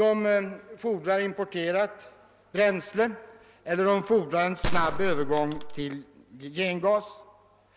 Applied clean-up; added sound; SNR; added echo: none; Gunshot, gunfire; -1 dB; none.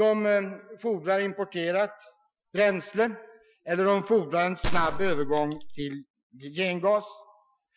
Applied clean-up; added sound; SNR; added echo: classical method Wiener filter.